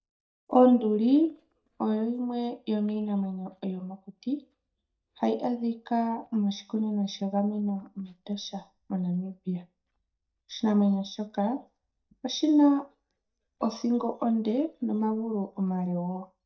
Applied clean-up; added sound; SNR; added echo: neural mask model DeepFilterNet 3.